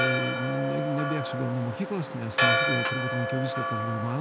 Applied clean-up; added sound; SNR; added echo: none; Church bell; -2 dB; none.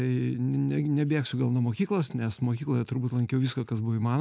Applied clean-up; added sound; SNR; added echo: none; none; none; none.